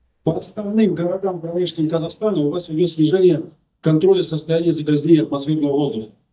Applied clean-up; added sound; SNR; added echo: neural mask model DeepFilterNet 3.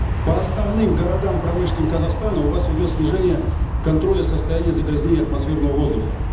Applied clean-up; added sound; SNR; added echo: none; Aircraft; 0 dB; reverberation time 1.2 s.